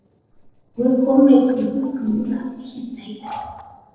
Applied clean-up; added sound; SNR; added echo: neural separator model SepFormer DNS4.